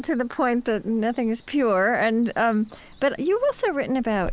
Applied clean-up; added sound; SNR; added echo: neural mask model Resemble Enhance denoiser.